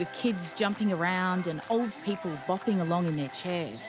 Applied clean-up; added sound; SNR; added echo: none; none; none; none.